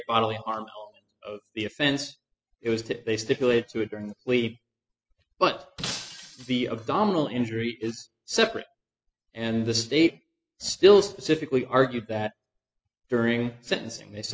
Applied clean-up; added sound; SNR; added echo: classical method spectral subtraction.